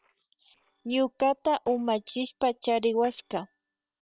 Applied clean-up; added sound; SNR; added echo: neural separator model SepFormer WHAM!.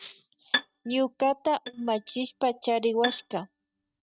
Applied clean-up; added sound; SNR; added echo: neural mask model RNNoise.